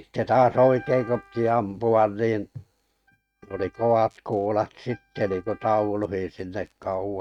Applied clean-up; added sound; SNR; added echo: neural mask model RNNoise.